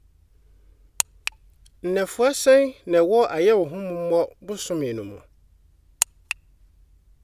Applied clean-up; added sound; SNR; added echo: none; none; none; none.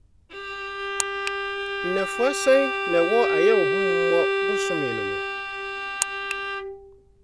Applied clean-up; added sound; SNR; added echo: none; Bowed string instrument; 0 dB; none.